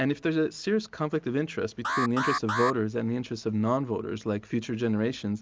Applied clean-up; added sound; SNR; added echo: none; Alarm; 3 dB; none.